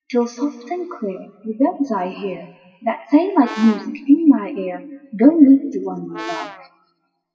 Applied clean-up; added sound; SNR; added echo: classical method WPE with log-MMSE.